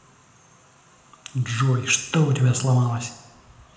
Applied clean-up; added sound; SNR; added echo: none; none; none; reverberation time 0.9 s.